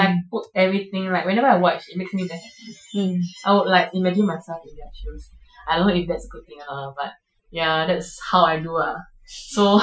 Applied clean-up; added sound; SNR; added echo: classical method Wiener filter.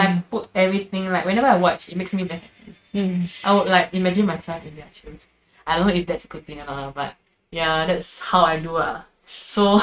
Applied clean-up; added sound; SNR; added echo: neural mask model RNNoise.